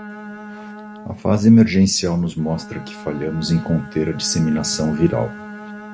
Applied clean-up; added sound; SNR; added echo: none; Bowed string instrument; 16 dB; none.